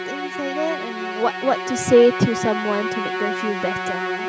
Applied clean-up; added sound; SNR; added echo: none; Musical instrument; 5 dB; none.